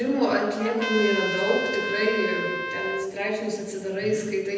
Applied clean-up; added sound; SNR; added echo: none; Trumpet; 5 dB; reverberation time 1.1 s.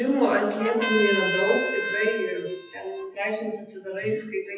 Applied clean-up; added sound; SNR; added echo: classical method WPE with log-MMSE.